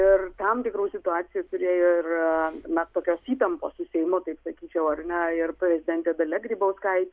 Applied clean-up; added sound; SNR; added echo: none; none; none; none.